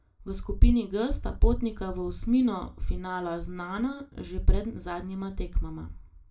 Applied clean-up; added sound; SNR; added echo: none; none; none; reverberation time 0.3 s.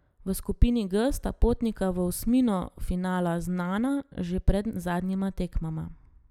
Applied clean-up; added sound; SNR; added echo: none; none; none; none.